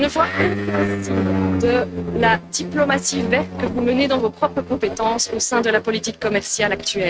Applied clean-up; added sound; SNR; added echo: neural mask model RNNoise.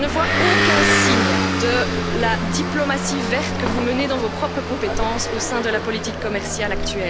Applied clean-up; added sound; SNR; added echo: none; Motor vehicle (road) / Engine; -2 dB; none.